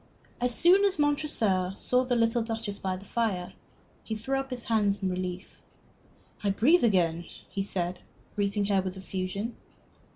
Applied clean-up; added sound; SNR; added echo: none; none; none; none.